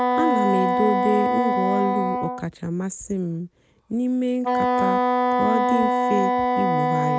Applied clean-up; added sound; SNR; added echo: none; Wind instrument, woodwind instrument; -3 dB; none.